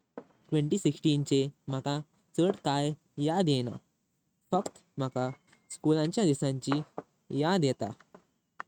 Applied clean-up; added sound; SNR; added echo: neural mask model RNNoise.